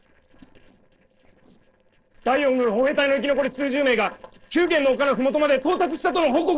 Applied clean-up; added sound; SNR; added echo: neural separator model SepFormer DNS4.